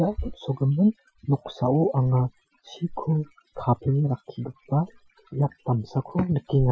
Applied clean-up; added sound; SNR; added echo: classical method Wiener filter.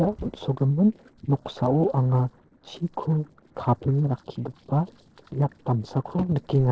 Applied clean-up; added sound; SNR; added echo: neural separator model SepFormer DNS4.